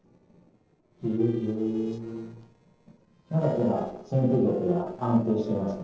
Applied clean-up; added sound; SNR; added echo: neural separator model SepFormer DNS4.